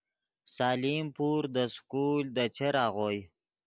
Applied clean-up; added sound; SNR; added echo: none; none; none; none.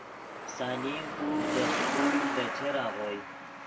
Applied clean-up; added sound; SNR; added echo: none; Truck; -2 dB; reverberation time 0.2 s.